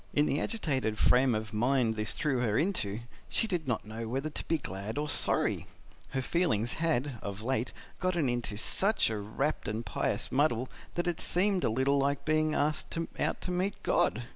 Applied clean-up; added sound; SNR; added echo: none; none; none; none.